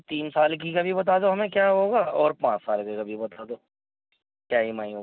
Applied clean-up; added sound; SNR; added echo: none; none; none; none.